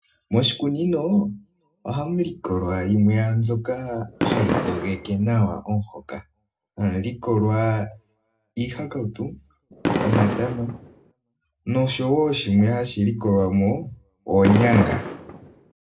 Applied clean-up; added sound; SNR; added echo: none; Fireworks; 3 dB; reverberation time 0.2 s.